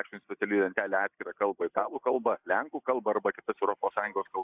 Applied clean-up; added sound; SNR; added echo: neural mask model Resemble Enhance denoiser.